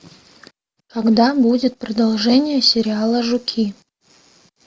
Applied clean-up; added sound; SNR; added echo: none; none; none; none.